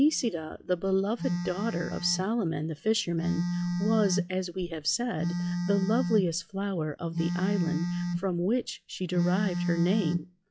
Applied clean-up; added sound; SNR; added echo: classical method log-MMSE.